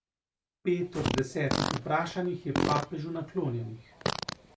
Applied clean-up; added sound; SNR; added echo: none; Fart; 1 dB; none.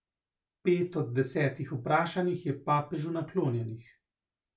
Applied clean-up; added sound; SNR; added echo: none; none; none; none.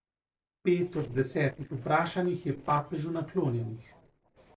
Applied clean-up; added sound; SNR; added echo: neural separator model SepFormer DNS4.